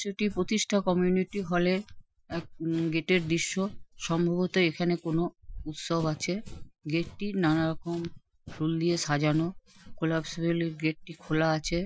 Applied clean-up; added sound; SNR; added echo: classical method Wiener filter.